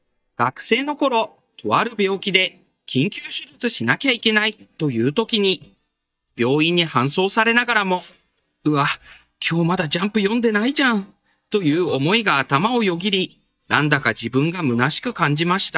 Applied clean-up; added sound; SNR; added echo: neural mask model DeepFilterNet 3.